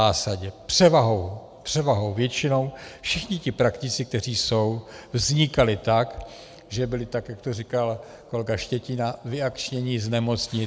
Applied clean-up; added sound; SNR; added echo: none; none; none; none.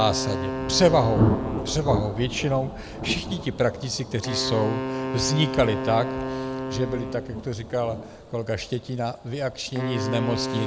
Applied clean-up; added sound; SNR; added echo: none; Wind instrument, woodwind instrument + Thunder; 3 dB; none.